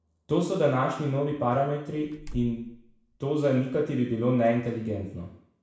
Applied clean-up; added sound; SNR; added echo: none; Slam; 15 dB; reverberation time 0.7 s.